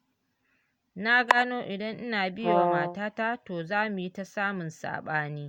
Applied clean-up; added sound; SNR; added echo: none; Brass instrument; -1 dB; none.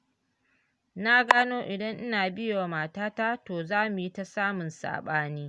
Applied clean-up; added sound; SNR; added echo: none; none; none; none.